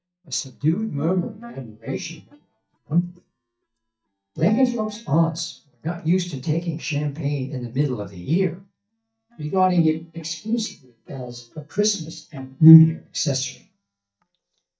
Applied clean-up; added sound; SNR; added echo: neural mask model DeepFilterNet 3.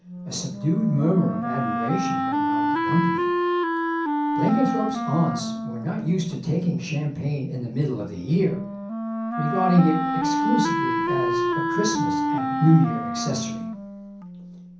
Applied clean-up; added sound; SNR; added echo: none; Wind instrument, woodwind instrument; 1 dB; reverberation time 0.6 s.